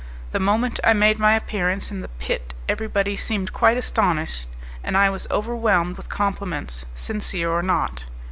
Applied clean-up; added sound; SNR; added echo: none; none; none; none.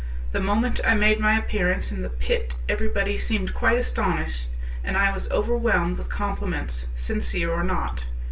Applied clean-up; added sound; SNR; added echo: none; none; none; reverberation time 0.2 s.